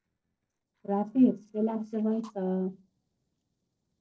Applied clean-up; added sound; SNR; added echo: neural separator model SepFormer DNS4.